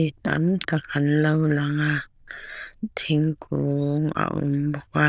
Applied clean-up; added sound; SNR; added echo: neural diffusion model UNIVERSE++.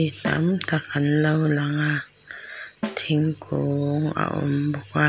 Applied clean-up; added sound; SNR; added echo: none; Snare drum; 14 dB; none.